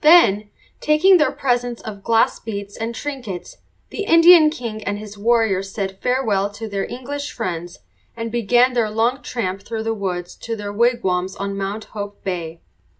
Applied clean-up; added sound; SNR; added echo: none; none; none; none.